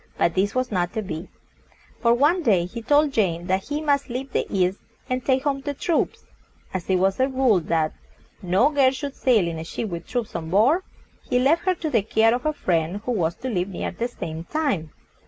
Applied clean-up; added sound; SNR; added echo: none; none; none; none.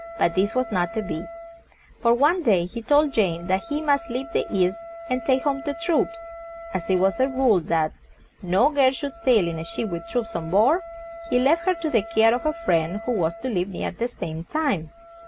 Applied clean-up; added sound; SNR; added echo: none; Wind instrument, woodwind instrument; 16 dB; none.